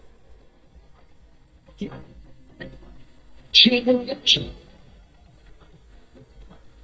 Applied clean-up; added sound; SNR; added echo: neural mask model DeepFilterNet 3.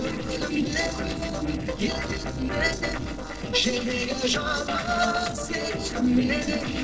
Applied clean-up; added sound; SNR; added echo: neural separator model SepFormer DNS4.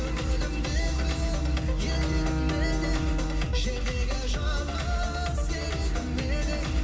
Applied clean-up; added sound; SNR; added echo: none; Bowed string instrument; 10 dB; reverberation time 2.0 s.